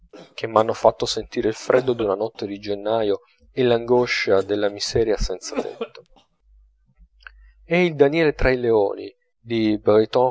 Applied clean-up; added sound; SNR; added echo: none; Cough; 15 dB; none.